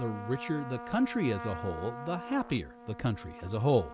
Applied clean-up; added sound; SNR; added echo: none; Trumpet; 12 dB; none.